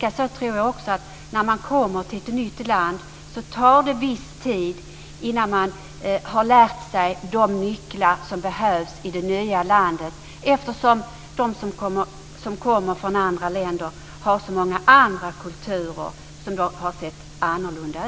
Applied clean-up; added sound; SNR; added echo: none; none; none; none.